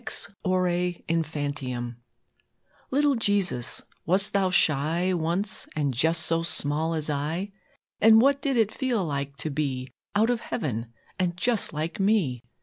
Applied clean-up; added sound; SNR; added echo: none; none; none; none.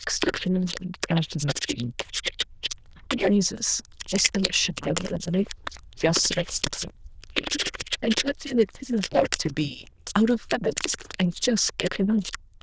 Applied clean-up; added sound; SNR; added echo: neural diffusion model UNIVERSE++.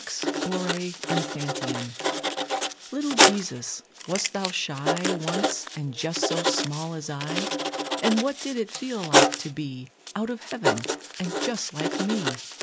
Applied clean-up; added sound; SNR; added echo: none; Writing; -3 dB; none.